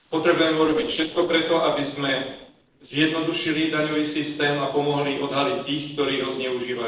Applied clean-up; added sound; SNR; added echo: neural separator model SepFormer DNS4.